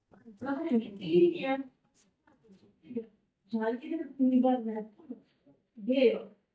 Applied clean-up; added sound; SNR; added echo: neural mask model DeepFilterNet 3.